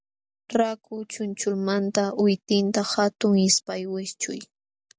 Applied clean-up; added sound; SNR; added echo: none; none; none; none.